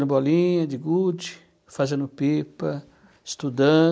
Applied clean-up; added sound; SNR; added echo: none; none; none; none.